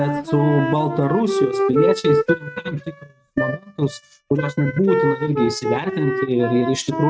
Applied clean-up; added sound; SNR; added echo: neural mask model RNNoise.